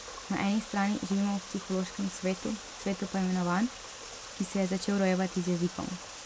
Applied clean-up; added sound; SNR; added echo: none; Water; 12 dB; none.